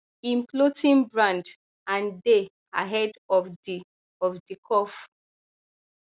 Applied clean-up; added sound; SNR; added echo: none; none; none; none.